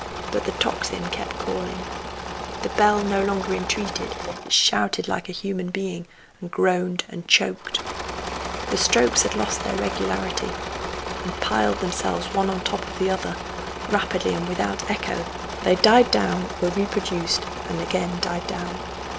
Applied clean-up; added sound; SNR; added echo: none; Engine / Mechanisms; 7 dB; none.